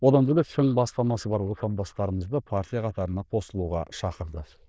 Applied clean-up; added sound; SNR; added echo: neural diffusion model UNIVERSE++.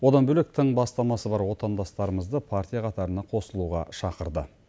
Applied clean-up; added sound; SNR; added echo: none; none; none; none.